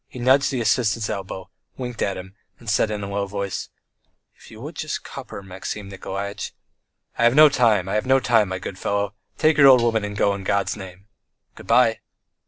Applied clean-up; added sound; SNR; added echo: neural separator model SepFormer DNS4.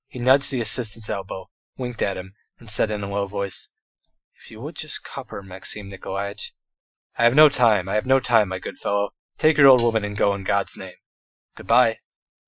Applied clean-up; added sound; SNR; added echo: classical method Wiener filter.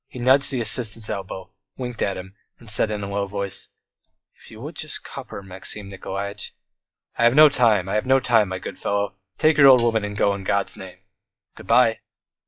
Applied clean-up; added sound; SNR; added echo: classical method log-MMSE.